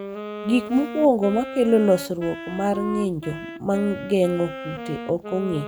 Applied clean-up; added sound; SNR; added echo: none; Wind instrument, woodwind instrument; 11 dB; none.